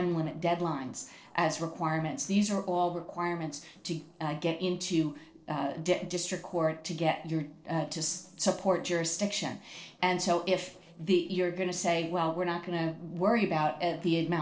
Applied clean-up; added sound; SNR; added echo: neural separator model SepFormer DNS4.